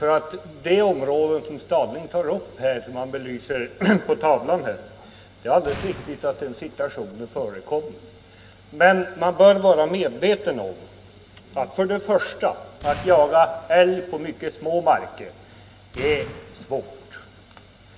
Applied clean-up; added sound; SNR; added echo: none; Explosion; 17 dB; reverberation time 0.8 s.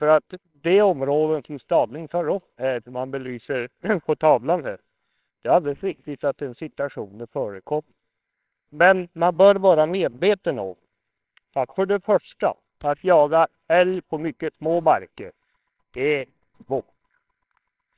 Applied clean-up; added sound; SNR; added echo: neural separator model SepFormer WHAMR!.